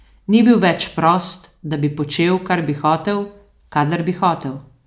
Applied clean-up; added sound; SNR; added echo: none; none; none; none.